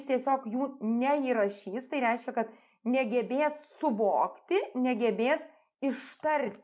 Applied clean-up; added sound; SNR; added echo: none; none; none; none.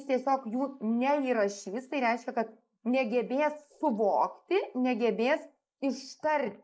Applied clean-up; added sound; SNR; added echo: neural mask model Resemble Enhance denoiser.